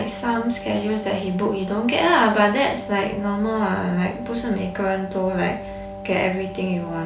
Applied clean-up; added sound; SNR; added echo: none; Wind instrument, woodwind instrument; 12 dB; none.